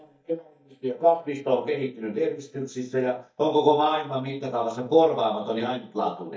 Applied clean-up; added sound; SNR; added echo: neural mask model DeepFilterNet 3.